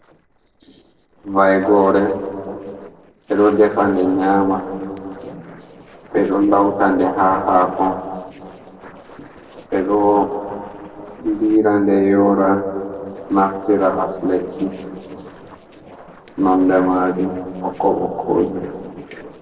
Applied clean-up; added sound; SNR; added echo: neural separator model SepFormer DNS4.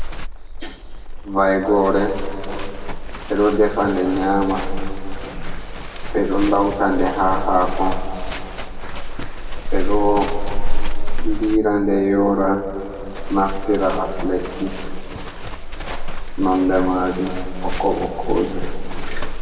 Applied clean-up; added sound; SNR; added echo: none; Livestock, farm animals, working animals; 0 dB; reverberation time 2.2 s.